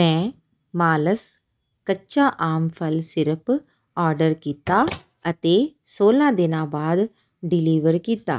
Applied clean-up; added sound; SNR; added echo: neural mask model RNNoise.